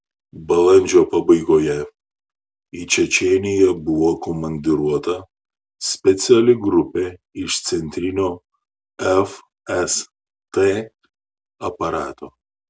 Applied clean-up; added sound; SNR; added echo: none; none; none; none.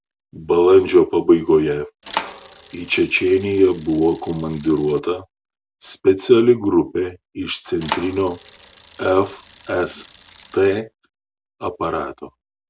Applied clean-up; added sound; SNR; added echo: none; Bicycle; 14 dB; none.